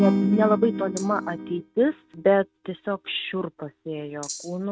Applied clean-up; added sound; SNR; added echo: neural mask model RNNoise.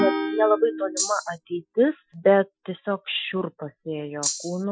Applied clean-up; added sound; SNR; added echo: classical method Wiener filter.